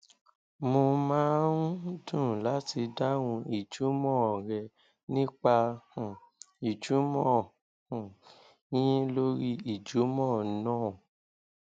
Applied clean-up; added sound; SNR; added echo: none; none; none; none.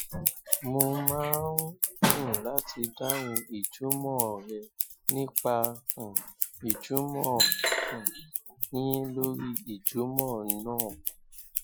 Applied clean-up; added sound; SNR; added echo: classical method Wiener filter.